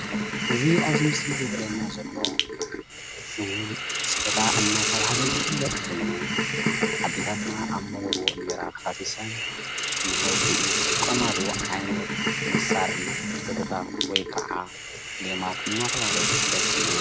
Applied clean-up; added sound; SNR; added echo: none; Hiss; -5 dB; none.